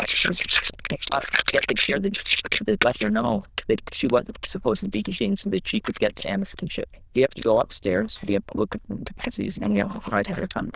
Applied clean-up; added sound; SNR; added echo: neural diffusion model UNIVERSE++.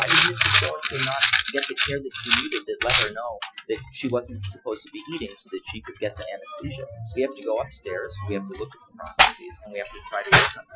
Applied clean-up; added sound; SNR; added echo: classical method Wiener filter.